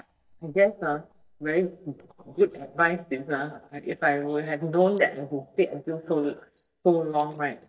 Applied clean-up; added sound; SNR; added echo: neural mask model DeepFilterNet 3.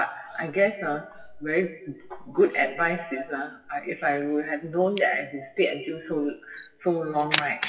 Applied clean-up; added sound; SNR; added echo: classical method WPE with log-MMSE.